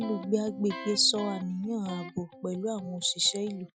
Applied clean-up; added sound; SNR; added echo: classical method Wiener filter.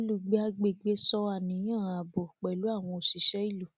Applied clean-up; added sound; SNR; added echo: none; none; none; none.